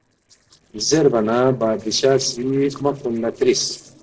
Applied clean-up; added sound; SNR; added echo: neural separator model SepFormer DNS4.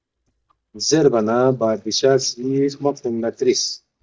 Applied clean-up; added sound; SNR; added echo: neural mask model DeepFilterNet 3.